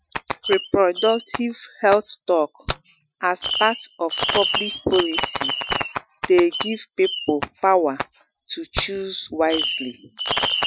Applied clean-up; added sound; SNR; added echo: classical method Wiener filter.